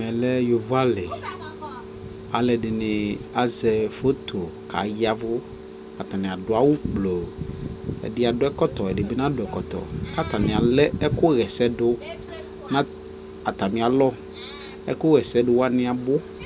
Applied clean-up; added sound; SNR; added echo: none; none; none; none.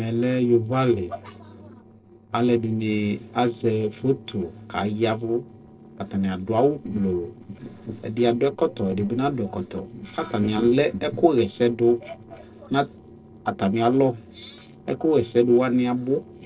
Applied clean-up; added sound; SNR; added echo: neural separator model SepFormer DNS4.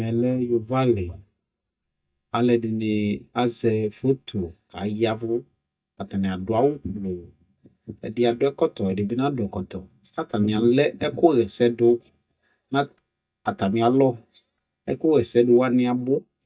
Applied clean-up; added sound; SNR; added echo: neural mask model DeepFilterNet 3.